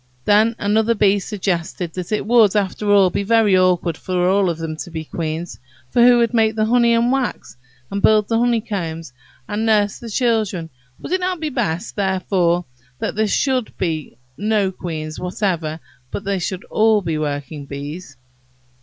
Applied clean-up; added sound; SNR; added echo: none; none; none; none.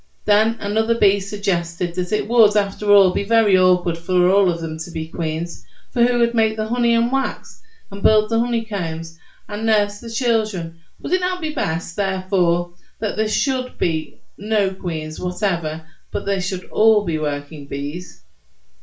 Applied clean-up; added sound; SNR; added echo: none; none; none; reverberation time 0.3 s.